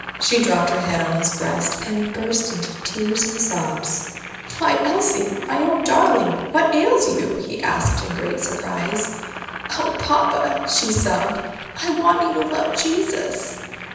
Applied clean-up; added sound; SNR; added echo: none; Boiling; 12 dB; reverberation time 1.1 s.